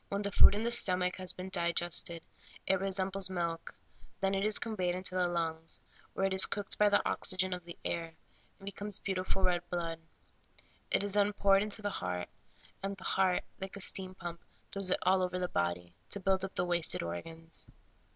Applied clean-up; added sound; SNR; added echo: none; none; none; none.